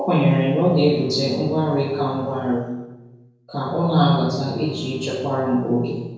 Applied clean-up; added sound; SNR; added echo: neural separator model SepFormer DNS4.